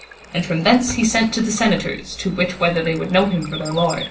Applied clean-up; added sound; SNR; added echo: none; Water / Bird; 18 dB; reverberation time 0.3 s.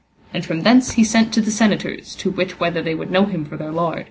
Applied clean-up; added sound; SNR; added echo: none; none; none; none.